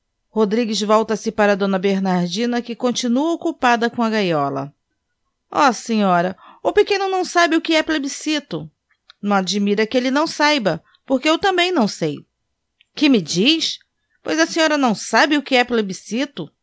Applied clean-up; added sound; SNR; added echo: none; none; none; none.